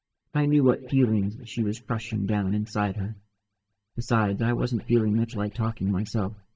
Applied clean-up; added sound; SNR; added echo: neural mask model DeepFilterNet 3.